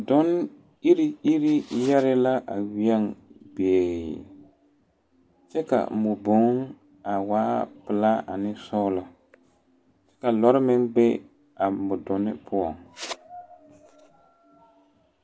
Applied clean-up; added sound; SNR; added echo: none; none; none; none.